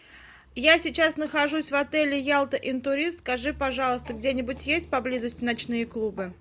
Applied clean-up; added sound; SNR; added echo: none; none; none; none.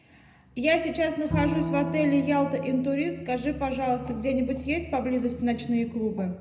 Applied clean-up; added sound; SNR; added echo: none; Bowed string instrument; 9 dB; reverberation time 0.7 s.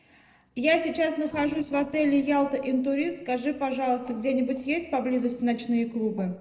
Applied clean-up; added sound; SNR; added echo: neural separator model SepFormer DNS4.